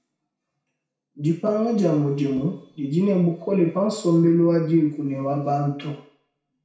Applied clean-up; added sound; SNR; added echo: none; none; none; reverberation time 0.6 s.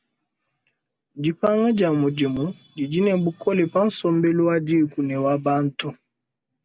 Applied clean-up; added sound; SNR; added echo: none; none; none; none.